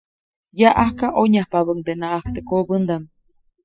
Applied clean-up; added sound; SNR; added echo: classical method spectral subtraction.